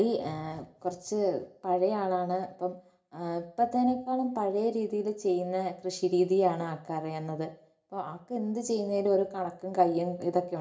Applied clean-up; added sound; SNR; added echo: none; none; none; reverberation time 0.4 s.